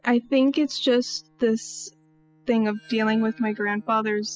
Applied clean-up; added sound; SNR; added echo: classical method spectral subtraction.